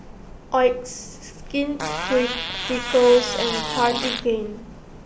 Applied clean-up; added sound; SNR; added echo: none; Fart; 6 dB; none.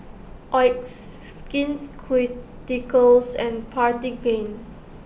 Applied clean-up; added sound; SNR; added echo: none; none; none; none.